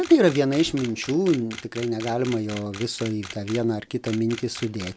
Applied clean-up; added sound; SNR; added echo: none; Camera; 17 dB; none.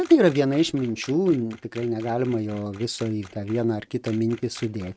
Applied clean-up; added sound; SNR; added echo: neural mask model RNNoise.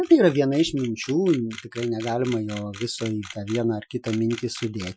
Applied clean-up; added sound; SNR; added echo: classical method Wiener filter.